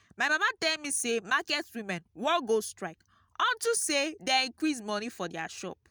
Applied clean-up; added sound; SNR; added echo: none; none; none; none.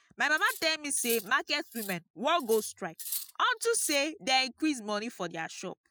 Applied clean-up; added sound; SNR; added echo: classical method Wiener filter.